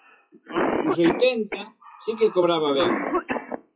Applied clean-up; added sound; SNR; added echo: classical method WPE with log-MMSE.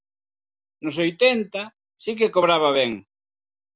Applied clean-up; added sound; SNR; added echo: none; none; none; none.